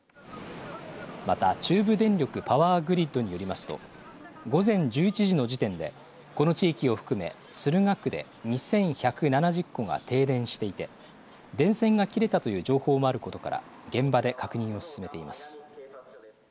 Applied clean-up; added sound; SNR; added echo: none; none; none; none.